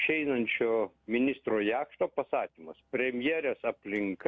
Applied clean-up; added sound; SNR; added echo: none; none; none; none.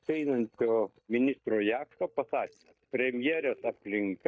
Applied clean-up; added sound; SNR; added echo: neural mask model DeepFilterNet 3.